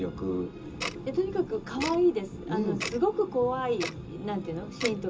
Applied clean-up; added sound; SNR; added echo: none; Tick-tock; 12 dB; reverberation time 0.2 s.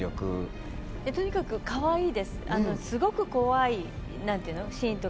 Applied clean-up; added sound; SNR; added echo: none; none; none; none.